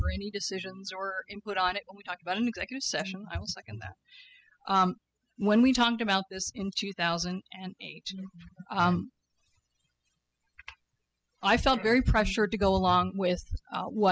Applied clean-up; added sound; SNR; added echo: classical method spectral subtraction.